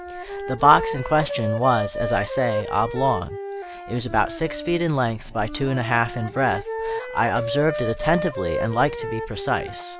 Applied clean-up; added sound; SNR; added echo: none; Wind instrument, woodwind instrument; 7 dB; none.